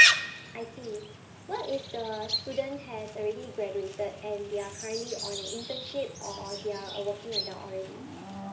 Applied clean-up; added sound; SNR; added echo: none; Livestock, farm animals, working animals; -4 dB; reverberation time 0.3 s.